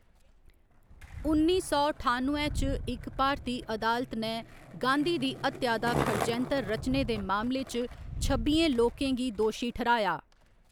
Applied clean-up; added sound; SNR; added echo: none; Skateboard + Wind; 8 dB; none.